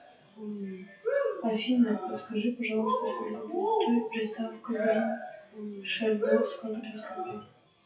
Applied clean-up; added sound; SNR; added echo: classical method WPE with log-MMSE.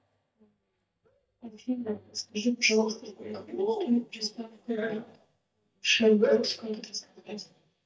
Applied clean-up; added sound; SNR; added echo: neural mask model DeepFilterNet 3.